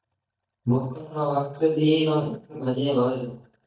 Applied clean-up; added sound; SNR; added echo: neural mask model DeepFilterNet 3.